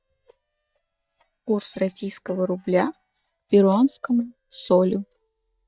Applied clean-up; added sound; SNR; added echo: neural mask model DeepFilterNet 3.